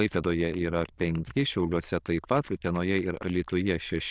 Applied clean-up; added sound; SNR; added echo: neural diffusion model UNIVERSE++.